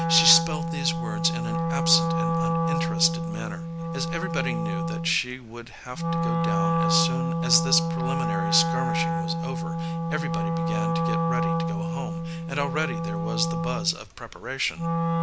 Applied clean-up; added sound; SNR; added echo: none; Wind instrument, woodwind instrument; -3 dB; none.